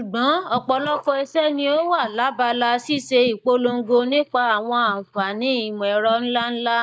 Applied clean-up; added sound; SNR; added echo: neural mask model DeepFilterNet 3.